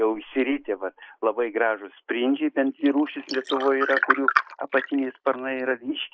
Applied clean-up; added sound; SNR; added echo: neural mask model Resemble Enhance denoiser.